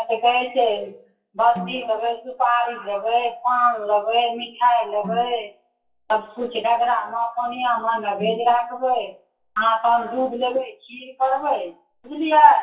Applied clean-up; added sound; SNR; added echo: classical method WPE with log-MMSE.